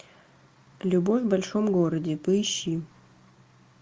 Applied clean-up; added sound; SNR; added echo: none; none; none; none.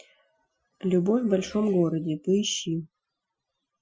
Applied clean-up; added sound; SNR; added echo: classical method Wiener filter.